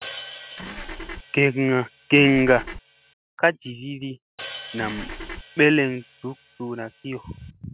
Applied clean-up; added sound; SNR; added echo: none; Hi-hat + Engine / Car; 14 dB; none.